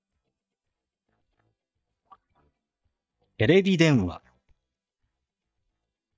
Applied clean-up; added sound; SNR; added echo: neural mask model DeepFilterNet 3.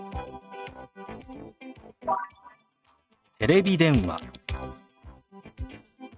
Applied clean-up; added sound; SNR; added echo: neural mask model RNNoise.